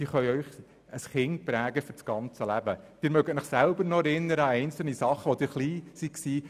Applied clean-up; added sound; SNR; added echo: none; none; none; none.